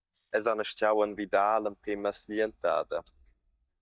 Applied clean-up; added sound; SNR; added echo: neural mask model DeepFilterNet 3.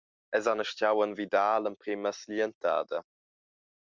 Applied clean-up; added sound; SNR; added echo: none; none; none; none.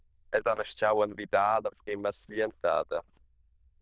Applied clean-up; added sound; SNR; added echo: neural diffusion model UNIVERSE++.